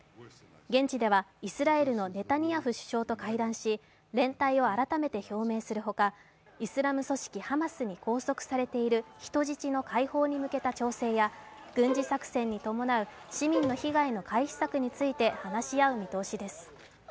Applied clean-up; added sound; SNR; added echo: none; Bowed string instrument; 6 dB; none.